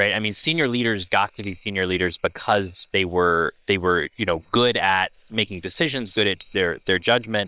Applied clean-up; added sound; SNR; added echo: neural separator model SepFormer WHAM!.